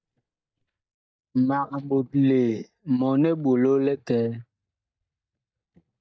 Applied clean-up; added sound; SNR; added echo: neural mask model DeepFilterNet 3.